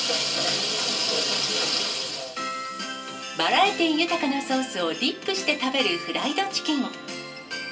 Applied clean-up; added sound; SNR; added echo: none; none; none; reverberation time 0.2 s.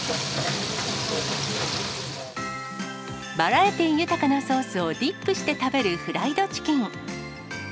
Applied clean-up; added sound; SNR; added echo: none; none; none; none.